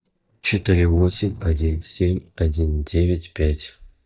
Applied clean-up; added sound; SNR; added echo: neural mask model DeepFilterNet 3.